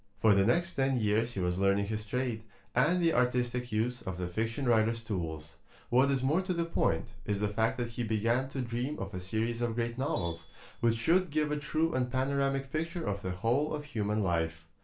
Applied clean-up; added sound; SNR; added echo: none; Tools; 19 dB; reverberation time 0.3 s.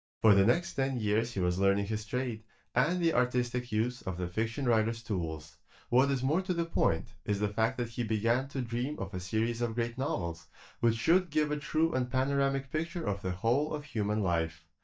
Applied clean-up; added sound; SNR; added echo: neural mask model DeepFilterNet 3.